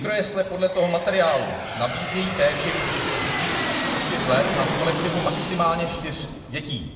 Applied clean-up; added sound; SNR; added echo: none; Aircraft; 3 dB; reverberation time 0.9 s.